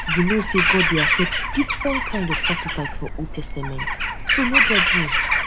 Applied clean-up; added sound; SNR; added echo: none; Bird vocalization, bird call, bird song / Crow; -3 dB; none.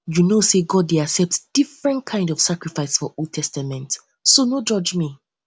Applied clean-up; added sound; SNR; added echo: none; none; none; none.